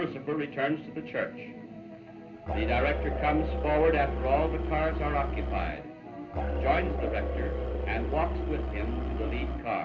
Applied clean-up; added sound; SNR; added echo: none; Musical instrument; 0 dB; reverberation time 0.3 s.